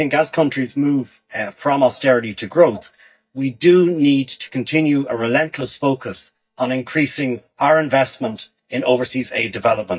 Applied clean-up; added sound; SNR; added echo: neural mask model DeepFilterNet 3.